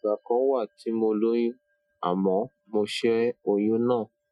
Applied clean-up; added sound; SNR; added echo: classical method Wiener filter.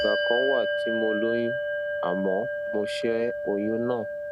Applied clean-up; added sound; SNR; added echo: none; Bell; 0 dB; none.